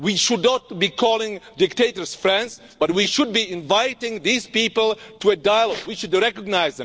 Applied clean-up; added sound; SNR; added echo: neural separator model SepFormer DNS4.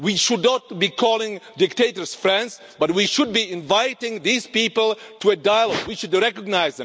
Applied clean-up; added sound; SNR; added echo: none; none; none; none.